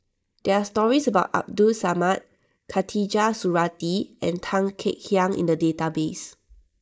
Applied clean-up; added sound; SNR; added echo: neural mask model Resemble Enhance denoiser.